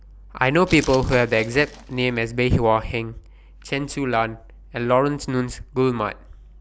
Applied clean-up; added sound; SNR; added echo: none; Glass; 19 dB; none.